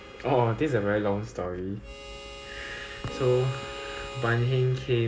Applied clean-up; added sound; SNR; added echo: none; Harmonica; 15 dB; none.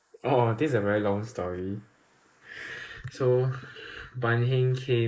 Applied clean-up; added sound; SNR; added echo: neural mask model Resemble Enhance denoiser.